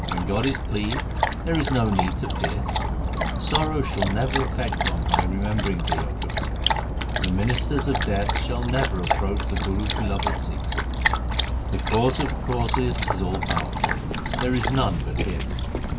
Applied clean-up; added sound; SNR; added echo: none; Dog + Dog; -4 dB; none.